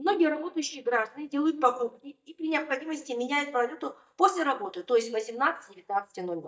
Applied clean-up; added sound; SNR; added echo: neural mask model DeepFilterNet 3.